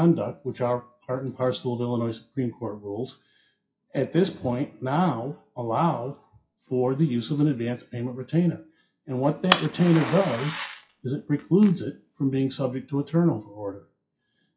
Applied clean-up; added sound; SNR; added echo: classical method WPE with log-MMSE.